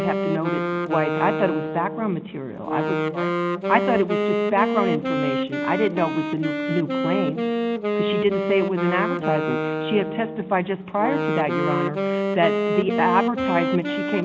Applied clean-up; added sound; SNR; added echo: none; Wind instrument, woodwind instrument; 0 dB; none.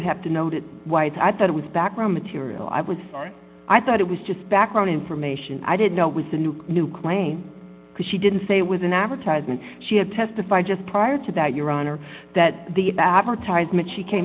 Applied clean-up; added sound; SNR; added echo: none; none; none; none.